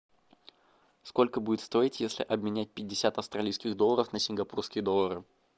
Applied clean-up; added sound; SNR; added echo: none; none; none; none.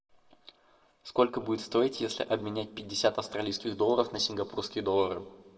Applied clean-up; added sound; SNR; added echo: none; none; none; reverberation time 0.7 s.